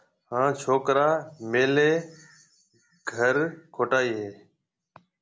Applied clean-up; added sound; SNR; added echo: none; none; none; none.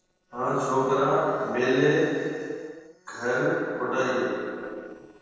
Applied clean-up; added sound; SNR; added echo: neural separator model SepFormer DNS4.